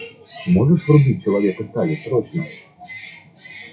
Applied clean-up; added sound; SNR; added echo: classical method WPE with log-MMSE.